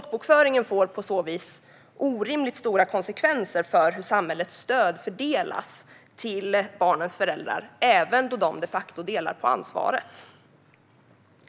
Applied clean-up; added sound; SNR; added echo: none; none; none; none.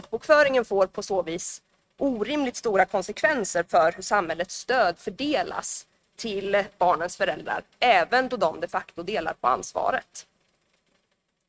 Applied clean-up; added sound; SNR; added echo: neural mask model RNNoise.